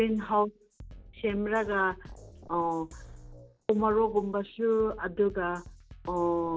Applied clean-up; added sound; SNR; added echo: none; Drum kit; 19 dB; none.